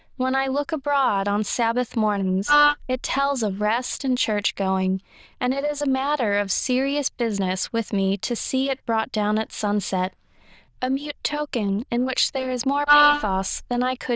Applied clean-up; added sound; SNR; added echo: neural diffusion model UNIVERSE++.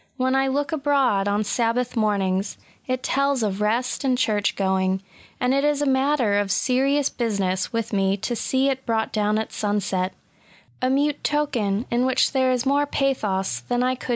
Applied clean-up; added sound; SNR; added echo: none; none; none; none.